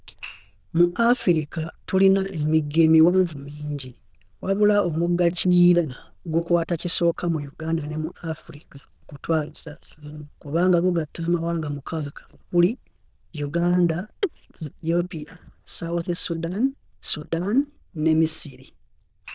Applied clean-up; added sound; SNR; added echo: neural diffusion model UNIVERSE++.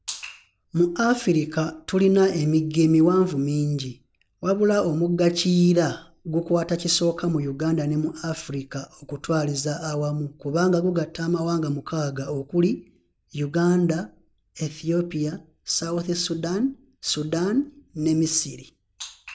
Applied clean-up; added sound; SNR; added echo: none; none; none; none.